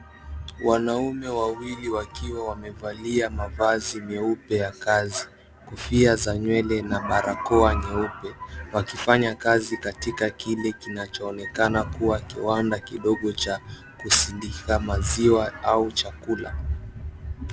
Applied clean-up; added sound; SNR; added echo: none; none; none; none.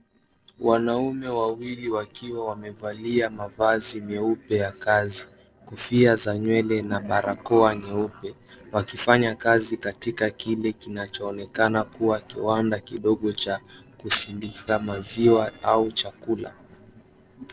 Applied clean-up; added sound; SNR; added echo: neural separator model SepFormer DNS4.